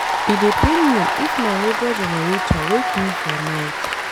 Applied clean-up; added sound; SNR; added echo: none; Applause / Cheering; 0 dB; none.